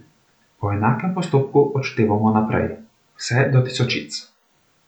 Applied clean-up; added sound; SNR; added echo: none; none; none; none.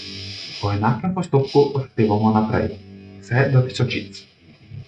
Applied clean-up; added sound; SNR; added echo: neural mask model RNNoise.